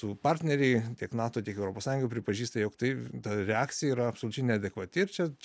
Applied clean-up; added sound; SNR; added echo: none; none; none; none.